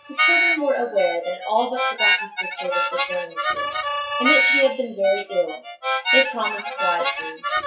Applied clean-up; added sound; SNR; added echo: classical method WPE with log-MMSE.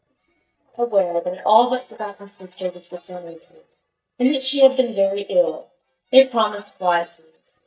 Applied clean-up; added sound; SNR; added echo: neural mask model DeepFilterNet 3.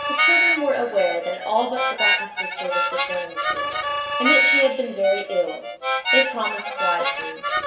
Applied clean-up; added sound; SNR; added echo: none; Harmonica; -2 dB; reverberation time 1.1 s.